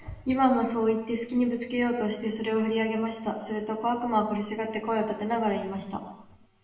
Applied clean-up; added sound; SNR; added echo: none; none; none; reverberation time 1.0 s.